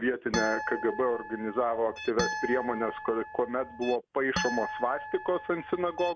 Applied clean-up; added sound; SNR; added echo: none; Harp; 7 dB; none.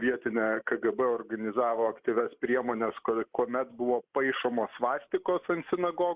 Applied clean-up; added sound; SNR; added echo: neural mask model Resemble Enhance denoiser.